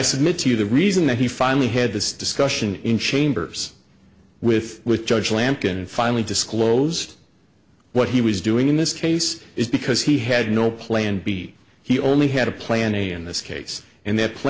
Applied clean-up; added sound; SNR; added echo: none; none; none; none.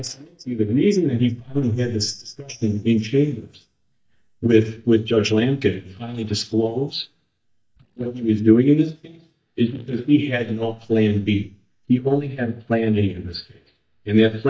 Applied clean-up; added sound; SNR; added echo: neural mask model DeepFilterNet 3.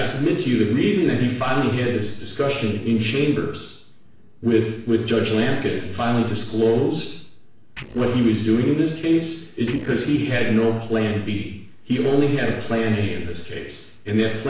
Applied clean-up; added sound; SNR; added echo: neural separator model SepFormer DNS4.